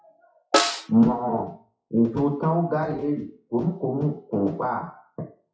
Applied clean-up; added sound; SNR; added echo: classical method WPE with log-MMSE.